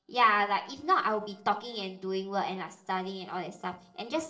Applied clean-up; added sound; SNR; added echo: neural separator model SepFormer DNS4.